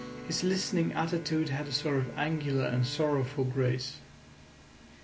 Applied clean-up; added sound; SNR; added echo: none; Bowed string instrument + Acoustic guitar; 15 dB; none.